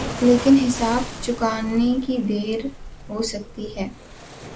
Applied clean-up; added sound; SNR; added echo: none; Waves, surf; 12 dB; none.